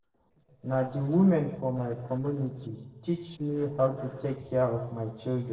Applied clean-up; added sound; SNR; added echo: neural separator model SepFormer DNS4.